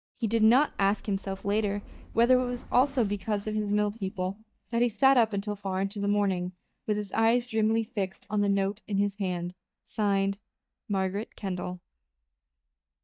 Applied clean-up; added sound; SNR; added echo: neural mask model DeepFilterNet 3.